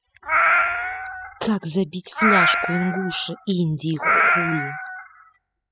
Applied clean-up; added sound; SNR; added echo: classical method spectral subtraction.